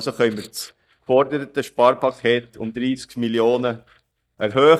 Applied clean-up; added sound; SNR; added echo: neural mask model DeepFilterNet 3.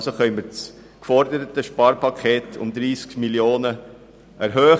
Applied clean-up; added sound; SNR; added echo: none; none; none; none.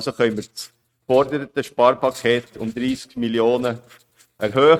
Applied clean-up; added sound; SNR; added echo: neural mask model RNNoise.